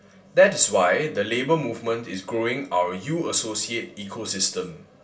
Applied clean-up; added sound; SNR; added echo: none; none; none; reverberation time 0.2 s.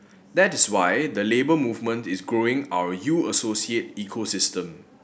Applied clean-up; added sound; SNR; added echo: none; none; none; none.